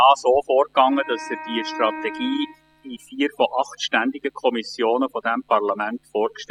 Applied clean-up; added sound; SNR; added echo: classical method spectral subtraction.